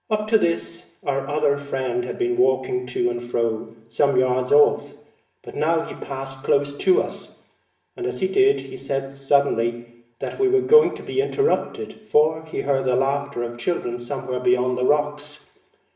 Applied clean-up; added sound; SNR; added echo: none; none; none; reverberation time 0.8 s.